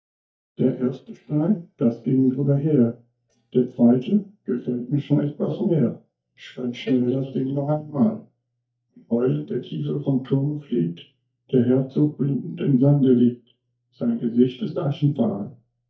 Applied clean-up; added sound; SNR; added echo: neural mask model DeepFilterNet 3.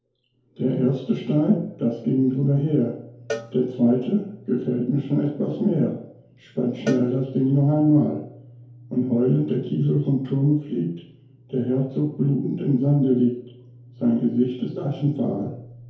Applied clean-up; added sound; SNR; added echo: none; Cowbell; 17 dB; reverberation time 2.4 s.